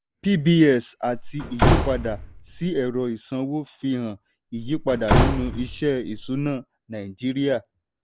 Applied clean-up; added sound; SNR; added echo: none; Slam / Wood; 0 dB; none.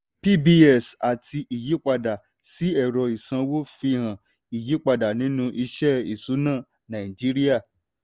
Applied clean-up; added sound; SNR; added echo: none; none; none; none.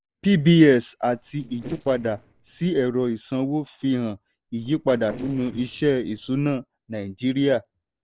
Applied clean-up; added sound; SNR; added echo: neural separator model SepFormer DNS4.